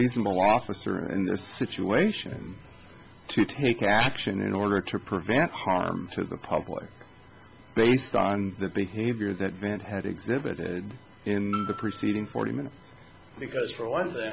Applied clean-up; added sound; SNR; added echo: none; Bell; 13 dB; none.